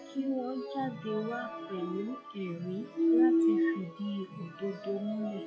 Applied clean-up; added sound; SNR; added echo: classical method log-MMSE.